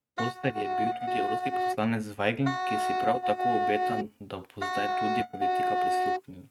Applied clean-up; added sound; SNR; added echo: neural mask model RNNoise.